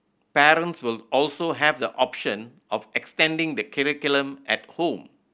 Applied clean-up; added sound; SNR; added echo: none; none; none; none.